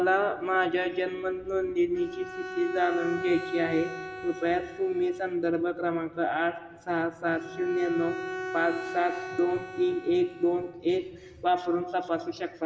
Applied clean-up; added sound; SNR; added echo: none; Bowed string instrument; 12 dB; reverberation time 1.8 s.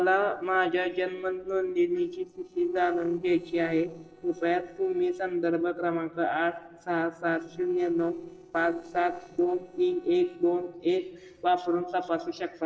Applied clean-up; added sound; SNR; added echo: neural separator model SepFormer DNS4.